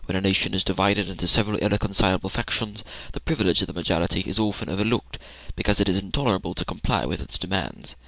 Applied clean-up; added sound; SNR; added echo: none; none; none; none.